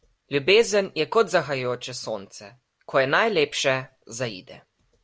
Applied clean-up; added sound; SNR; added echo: none; none; none; none.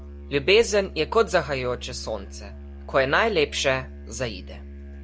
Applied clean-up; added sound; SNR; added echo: none; Musical instrument; 14 dB; none.